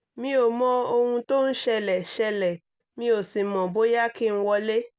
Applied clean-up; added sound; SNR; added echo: none; none; none; none.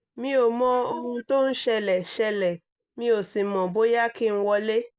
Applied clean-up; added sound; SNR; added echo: neural mask model Resemble Enhance denoiser.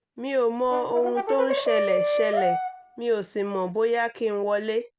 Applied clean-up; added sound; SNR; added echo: none; Brass instrument; 1 dB; none.